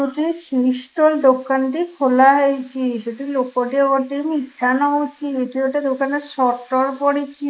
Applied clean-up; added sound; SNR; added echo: neural mask model Resemble Enhance denoiser.